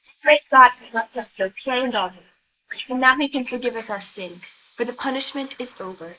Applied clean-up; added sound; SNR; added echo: neural mask model Resemble Enhance denoiser.